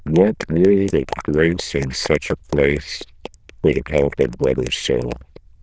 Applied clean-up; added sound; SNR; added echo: neural diffusion model UNIVERSE++.